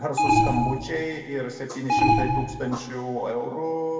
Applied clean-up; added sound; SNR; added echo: none; Alarm; -4 dB; reverberation time 1.7 s.